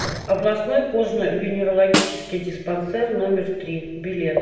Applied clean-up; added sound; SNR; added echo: none; Snare drum; 6 dB; reverberation time 0.9 s.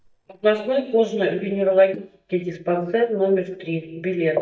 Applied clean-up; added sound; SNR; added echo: neural mask model DeepFilterNet 3.